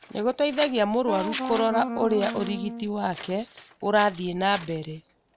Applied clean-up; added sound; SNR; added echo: none; Scissors + Wind instrument, woodwind instrument; 8 dB; none.